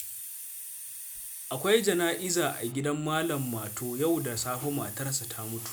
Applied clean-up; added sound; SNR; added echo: none; Hiss; 10 dB; none.